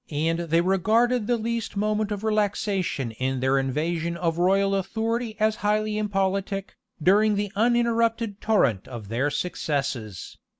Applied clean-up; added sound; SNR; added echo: none; none; none; none.